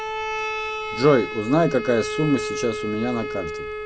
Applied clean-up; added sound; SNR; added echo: none; Bowed string instrument; 5 dB; none.